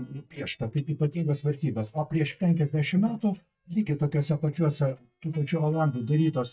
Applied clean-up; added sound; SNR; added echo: neural mask model DeepFilterNet 3.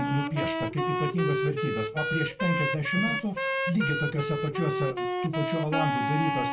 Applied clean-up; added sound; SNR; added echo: none; Wind instrument, woodwind instrument; 0 dB; reverberation time 0.2 s.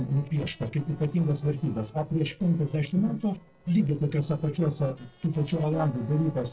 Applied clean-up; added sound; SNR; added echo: neural separator model SepFormer DNS4.